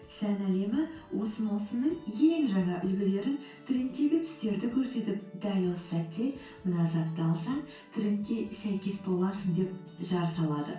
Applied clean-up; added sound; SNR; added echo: none; none; none; reverberation time 0.3 s.